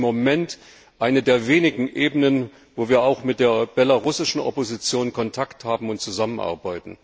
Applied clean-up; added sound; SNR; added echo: none; none; none; none.